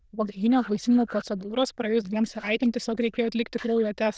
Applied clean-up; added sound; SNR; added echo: neural diffusion model UNIVERSE++.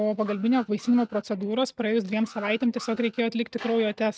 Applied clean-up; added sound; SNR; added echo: neural mask model RNNoise.